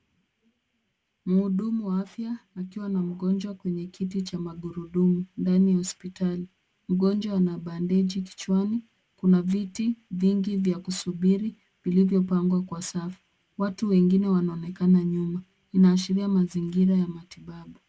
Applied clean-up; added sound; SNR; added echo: none; none; none; none.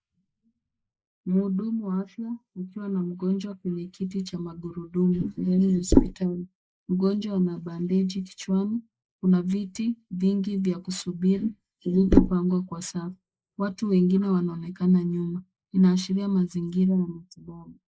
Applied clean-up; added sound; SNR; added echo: neural mask model Resemble Enhance denoiser.